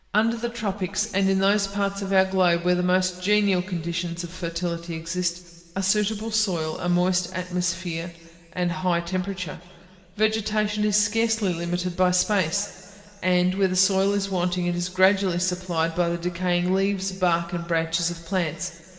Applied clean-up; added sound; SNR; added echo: none; none; none; reverberation time 2.0 s.